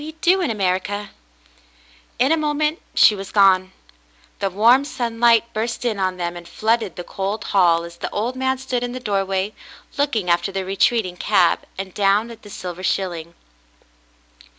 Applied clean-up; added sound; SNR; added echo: none; none; none; none.